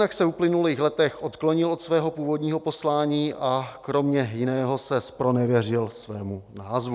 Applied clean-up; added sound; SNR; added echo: none; none; none; none.